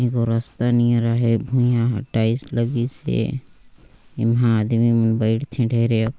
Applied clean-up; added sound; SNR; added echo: none; none; none; none.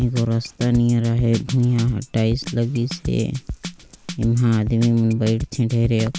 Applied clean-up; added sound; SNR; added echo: none; Drum kit; 13 dB; none.